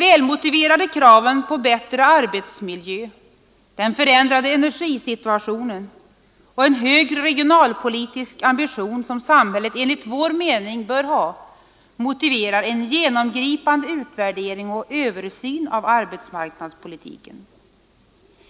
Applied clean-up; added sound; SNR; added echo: none; none; none; none.